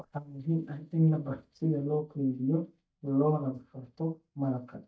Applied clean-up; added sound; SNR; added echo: neural mask model DeepFilterNet 3.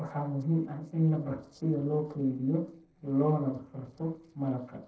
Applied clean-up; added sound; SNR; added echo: neural separator model SepFormer DNS4.